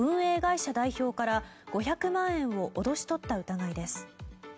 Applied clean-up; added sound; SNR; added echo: none; none; none; none.